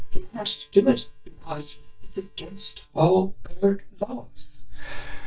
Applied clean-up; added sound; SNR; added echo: neural mask model DeepFilterNet 3.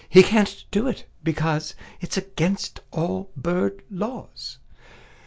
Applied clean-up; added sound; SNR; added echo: none; none; none; none.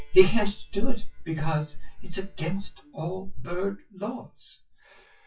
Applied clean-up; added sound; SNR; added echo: classical method WPE with log-MMSE.